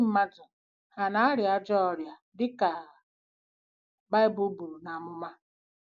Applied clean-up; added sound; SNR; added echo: none; none; none; none.